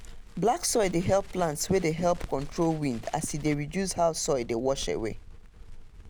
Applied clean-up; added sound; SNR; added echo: none; Crackle; 12 dB; none.